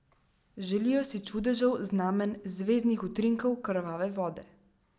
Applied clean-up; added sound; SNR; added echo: none; none; none; none.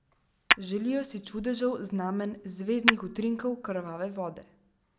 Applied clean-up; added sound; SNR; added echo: none; Tap / Hammer; 1 dB; none.